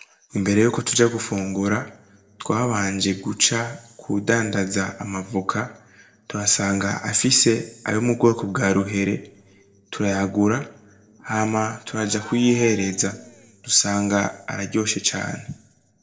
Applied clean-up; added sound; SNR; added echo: neural separator model SepFormer DNS4.